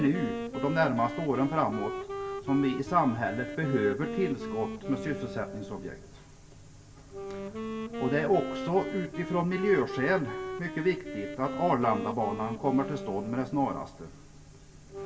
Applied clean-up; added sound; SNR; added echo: none; Wind instrument, woodwind instrument; 8 dB; reverberation time 0.2 s.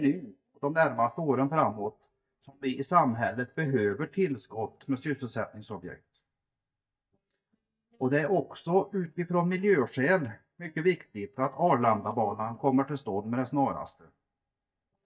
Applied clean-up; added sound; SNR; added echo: neural mask model DeepFilterNet 3.